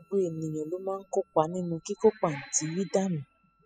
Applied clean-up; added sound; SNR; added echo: classical method spectral subtraction.